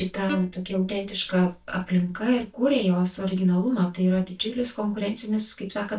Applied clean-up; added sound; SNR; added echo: neural mask model DeepFilterNet 3.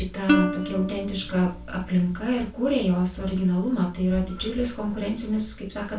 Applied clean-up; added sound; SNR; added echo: none; Plucked string instrument; 4 dB; reverberation time 0.3 s.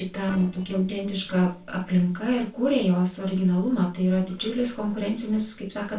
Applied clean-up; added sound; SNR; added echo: neural separator model SepFormer DNS4.